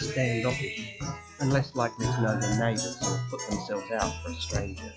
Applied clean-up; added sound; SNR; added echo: classical method log-MMSE.